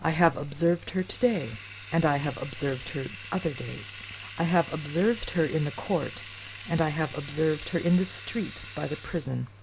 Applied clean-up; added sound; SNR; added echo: none; Bathtub (filling or washing); 15 dB; none.